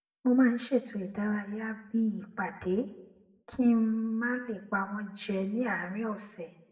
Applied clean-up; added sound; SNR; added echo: none; none; none; reverberation time 0.8 s.